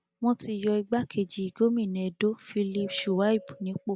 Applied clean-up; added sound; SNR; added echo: none; none; none; none.